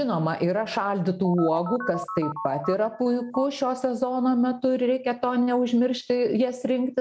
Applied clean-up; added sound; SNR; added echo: none; Telephone; 10 dB; none.